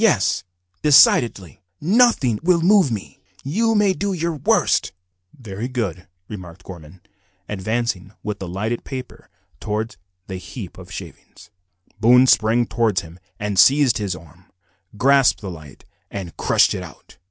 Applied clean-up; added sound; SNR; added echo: none; none; none; none.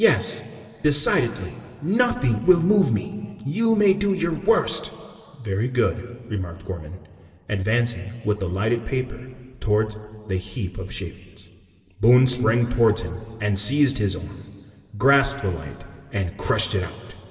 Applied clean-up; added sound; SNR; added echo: none; none; none; reverberation time 2.4 s.